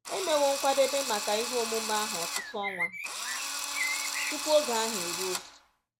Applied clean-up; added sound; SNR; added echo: none; Drill + Bird; 3 dB; none.